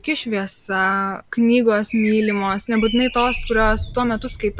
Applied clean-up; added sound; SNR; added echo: none; Engine starting / Motor vehicle (road); 13 dB; none.